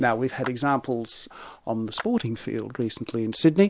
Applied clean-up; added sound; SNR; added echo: none; Clapping; 19 dB; none.